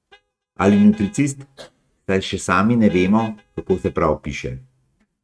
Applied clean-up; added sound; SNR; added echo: neural mask model RNNoise.